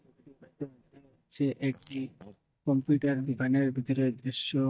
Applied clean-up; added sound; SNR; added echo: neural mask model DeepFilterNet 3.